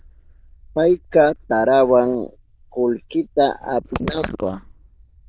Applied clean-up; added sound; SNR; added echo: neural diffusion model UNIVERSE++.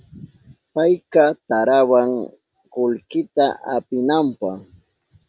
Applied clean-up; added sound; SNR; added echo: none; none; none; none.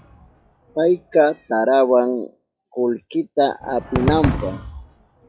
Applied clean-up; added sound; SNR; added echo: classical method log-MMSE.